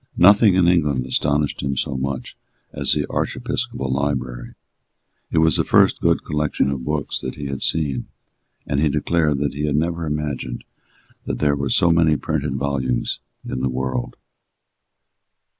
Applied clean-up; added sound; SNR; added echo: neural mask model Resemble Enhance denoiser.